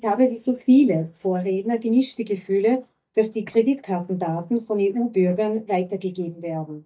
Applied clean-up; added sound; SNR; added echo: neural mask model DeepFilterNet 3.